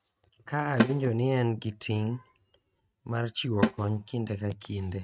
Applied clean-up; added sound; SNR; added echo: neural mask model RNNoise.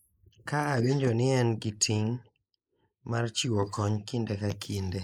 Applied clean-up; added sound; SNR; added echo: neural mask model Resemble Enhance denoiser.